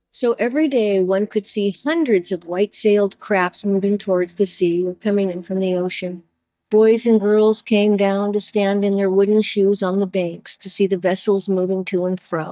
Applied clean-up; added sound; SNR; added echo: neural mask model DeepFilterNet 3.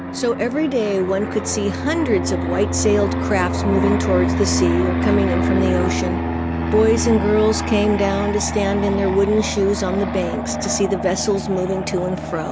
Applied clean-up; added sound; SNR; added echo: none; Fixed-wing aircraft, airplane; 2 dB; none.